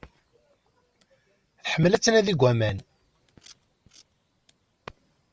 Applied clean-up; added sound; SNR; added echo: none; none; none; none.